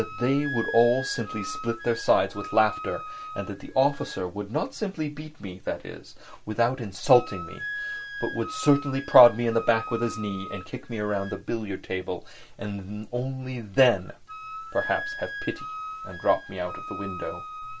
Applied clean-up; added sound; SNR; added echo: none; Wind instrument, woodwind instrument; 12 dB; none.